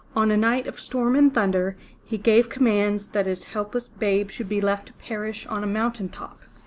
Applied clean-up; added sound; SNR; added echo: none; none; none; none.